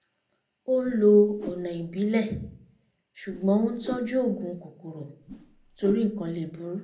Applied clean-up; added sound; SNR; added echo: none; Whoosh, swoosh, swish; 16 dB; reverberation time 0.5 s.